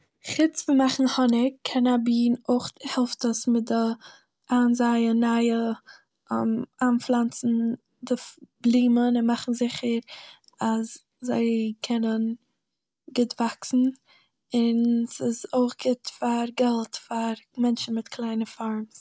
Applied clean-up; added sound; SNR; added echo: none; none; none; none.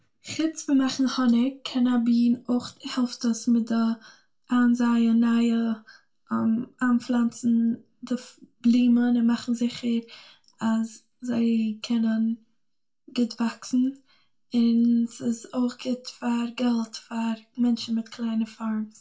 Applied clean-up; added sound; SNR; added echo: none; none; none; reverberation time 0.2 s.